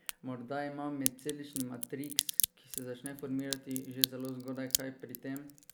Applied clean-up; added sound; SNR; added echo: none; Crack; -1 dB; none.